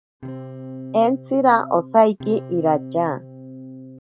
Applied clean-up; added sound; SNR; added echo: none; Electric guitar / Strum; 14 dB; none.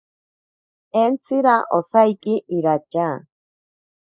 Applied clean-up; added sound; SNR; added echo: neural mask model Resemble Enhance denoiser.